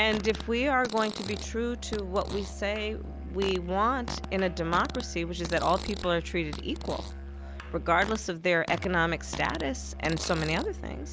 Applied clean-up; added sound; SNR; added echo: none; Musical instrument + Fart; 8 dB; none.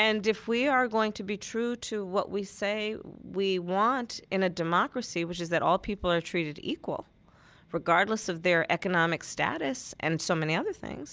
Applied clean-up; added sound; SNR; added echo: none; none; none; none.